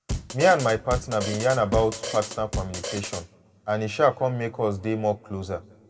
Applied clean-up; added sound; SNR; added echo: none; Drum kit; 7 dB; reverberation time 1.4 s.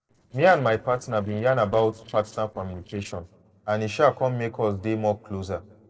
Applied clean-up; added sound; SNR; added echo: neural separator model SepFormer DNS4.